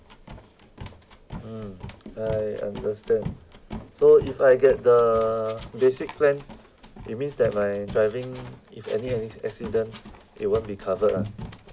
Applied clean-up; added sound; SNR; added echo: none; Run; 15 dB; none.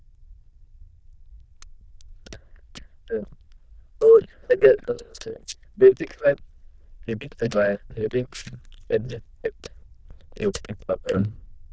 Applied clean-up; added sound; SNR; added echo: neural diffusion model UNIVERSE++.